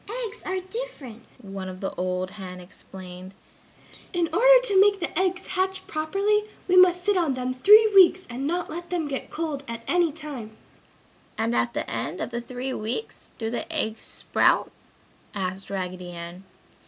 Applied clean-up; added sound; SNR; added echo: none; none; none; none.